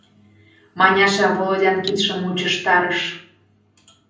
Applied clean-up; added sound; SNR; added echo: none; Cutlery, silverware; 15 dB; reverberation time 0.6 s.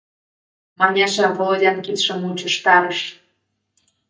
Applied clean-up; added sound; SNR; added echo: neural mask model DeepFilterNet 3.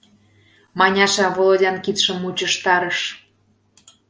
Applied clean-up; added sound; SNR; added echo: none; none; none; none.